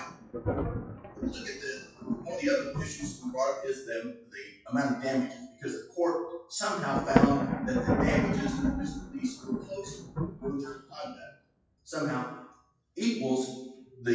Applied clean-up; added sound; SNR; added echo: classical method WPE with log-MMSE.